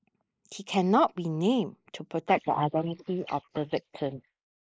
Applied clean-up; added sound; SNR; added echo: neural mask model Resemble Enhance denoiser.